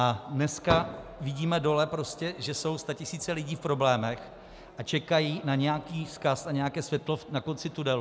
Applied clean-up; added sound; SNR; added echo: none; Fireworks; 6 dB; none.